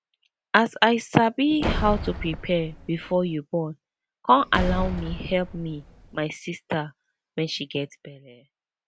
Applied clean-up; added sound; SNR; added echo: none; Slam; 6 dB; none.